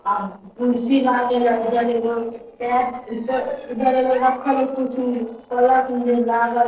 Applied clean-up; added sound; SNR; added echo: neural separator model SepFormer DNS4.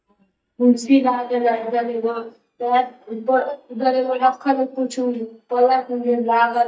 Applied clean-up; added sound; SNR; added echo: neural mask model DeepFilterNet 3.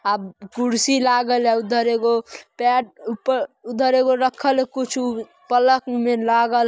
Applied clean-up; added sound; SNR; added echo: none; none; none; none.